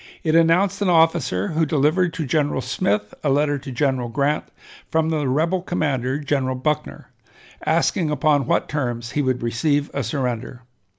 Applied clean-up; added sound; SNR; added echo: none; none; none; none.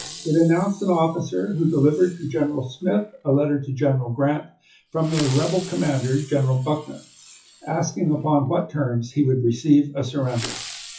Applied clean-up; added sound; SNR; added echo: classical method WPE with log-MMSE.